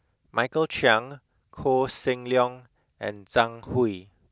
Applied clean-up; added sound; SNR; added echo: none; none; none; none.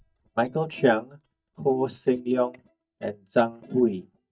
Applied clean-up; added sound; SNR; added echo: neural mask model DeepFilterNet 3.